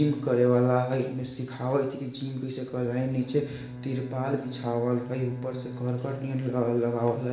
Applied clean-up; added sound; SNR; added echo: none; Bowed string instrument; 12 dB; reverberation time 0.7 s.